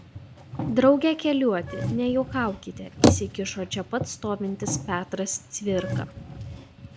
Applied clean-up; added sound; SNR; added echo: none; Bicycle; 3 dB; none.